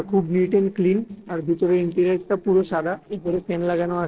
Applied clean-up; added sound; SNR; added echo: neural separator model SepFormer DNS4.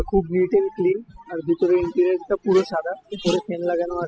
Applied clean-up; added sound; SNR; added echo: classical method spectral subtraction.